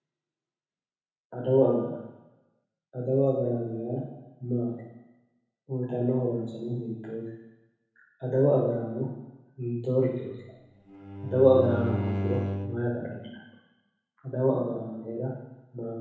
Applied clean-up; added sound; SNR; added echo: none; Bowed string instrument; 4 dB; reverberation time 1.0 s.